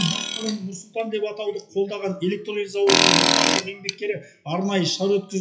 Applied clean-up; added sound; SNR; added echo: classical method WPE with log-MMSE.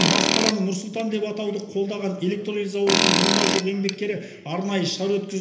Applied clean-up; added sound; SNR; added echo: none; Tools; 1 dB; reverberation time 0.8 s.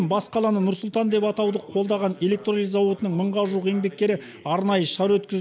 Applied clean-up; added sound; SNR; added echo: none; none; none; none.